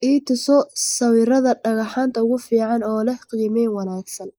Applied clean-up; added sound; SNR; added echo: neural mask model Resemble Enhance denoiser.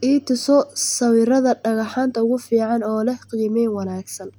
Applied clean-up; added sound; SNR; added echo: none; none; none; none.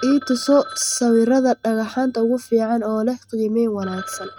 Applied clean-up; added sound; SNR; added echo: neural mask model RNNoise.